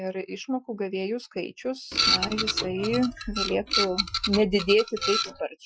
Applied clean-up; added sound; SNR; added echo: classical method Wiener filter.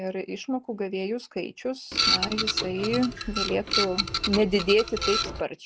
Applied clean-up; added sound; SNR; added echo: none; Printer; 0 dB; none.